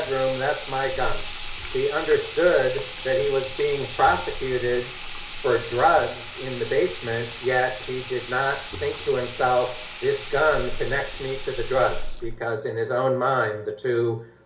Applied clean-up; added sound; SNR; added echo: none; Sink (filling or washing) / Water tap, faucet; 2 dB; reverberation time 0.2 s.